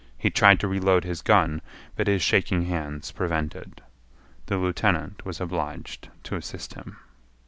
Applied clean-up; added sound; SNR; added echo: none; none; none; none.